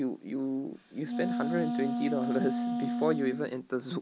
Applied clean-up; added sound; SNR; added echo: none; Wind instrument, woodwind instrument; 0 dB; none.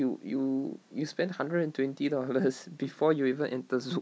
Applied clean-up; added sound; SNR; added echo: none; none; none; none.